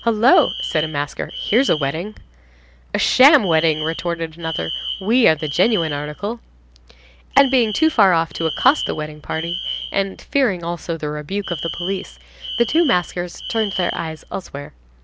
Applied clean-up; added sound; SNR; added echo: none; Alarm; 10 dB; none.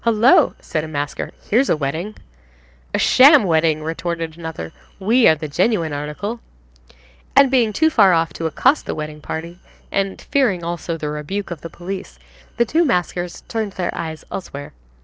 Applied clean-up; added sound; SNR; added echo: neural separator model SepFormer DNS4.